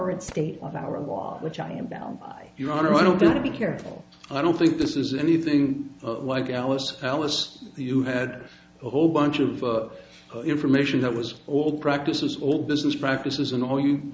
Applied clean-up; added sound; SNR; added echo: none; Tools; 19 dB; none.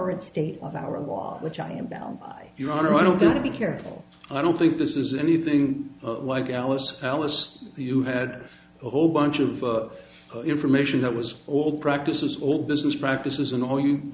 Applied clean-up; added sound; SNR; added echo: none; none; none; none.